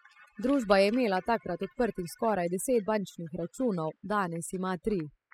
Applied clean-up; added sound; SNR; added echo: classical method spectral subtraction.